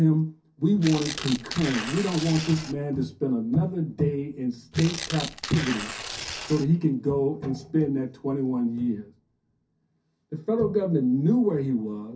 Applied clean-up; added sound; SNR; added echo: none; Tearing; 9 dB; reverberation time 0.3 s.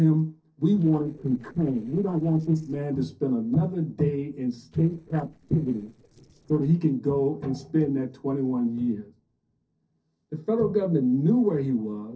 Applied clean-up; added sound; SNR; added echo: neural separator model SepFormer DNS4.